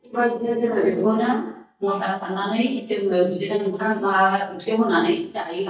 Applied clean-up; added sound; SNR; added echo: neural mask model DeepFilterNet 3.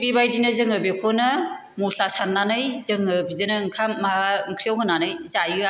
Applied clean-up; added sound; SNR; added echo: none; none; none; none.